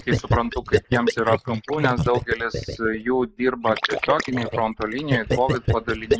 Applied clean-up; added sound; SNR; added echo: neural mask model Resemble Enhance denoiser.